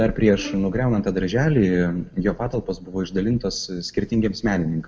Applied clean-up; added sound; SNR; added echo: none; Bowed string instrument; 18 dB; reverberation time 1.0 s.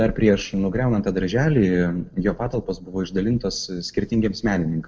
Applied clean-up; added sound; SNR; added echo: neural separator model SepFormer DNS4.